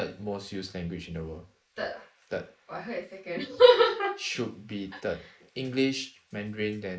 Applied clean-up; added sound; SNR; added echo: neural mask model Resemble Enhance denoiser.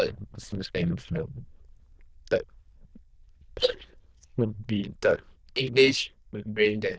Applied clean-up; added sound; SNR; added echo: neural diffusion model UNIVERSE++.